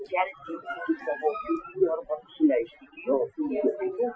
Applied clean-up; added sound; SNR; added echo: classical method Wiener filter.